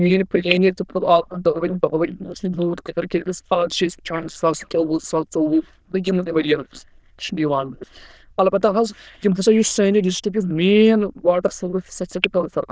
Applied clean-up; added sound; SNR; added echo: neural diffusion model UNIVERSE++.